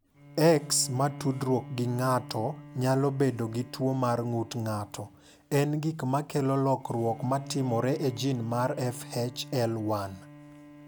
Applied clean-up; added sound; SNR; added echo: none; Bowed string instrument; 16 dB; none.